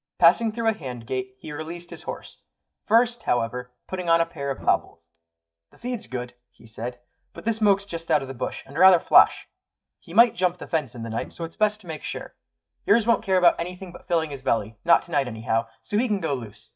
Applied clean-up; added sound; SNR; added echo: neural mask model DeepFilterNet 3.